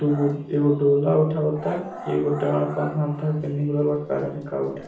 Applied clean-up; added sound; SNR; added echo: none; Growling; 17 dB; reverberation time 0.5 s.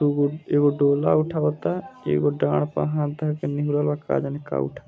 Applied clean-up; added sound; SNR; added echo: none; none; none; none.